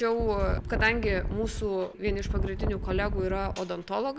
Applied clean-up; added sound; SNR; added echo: none; Wind; 1 dB; none.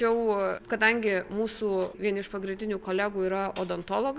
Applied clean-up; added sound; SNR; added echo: none; none; none; none.